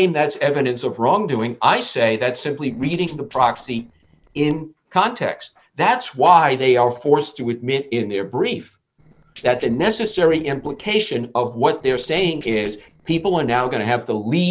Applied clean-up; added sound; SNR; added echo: neural separator model SepFormer DNS4.